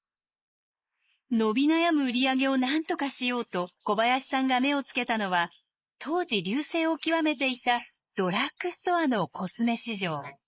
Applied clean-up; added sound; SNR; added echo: neural mask model Resemble Enhance denoiser.